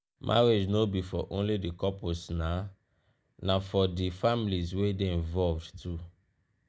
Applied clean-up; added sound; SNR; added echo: none; none; none; none.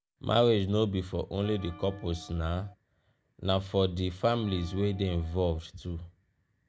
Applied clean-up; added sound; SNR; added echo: none; Bell; 20 dB; none.